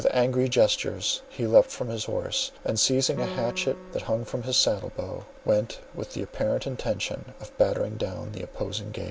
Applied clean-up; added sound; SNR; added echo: none; Piano; 17 dB; none.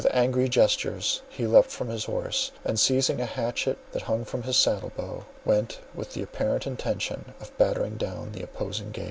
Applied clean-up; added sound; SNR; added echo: none; none; none; none.